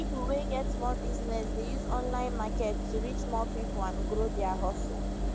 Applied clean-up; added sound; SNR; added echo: none; Engine; -4 dB; none.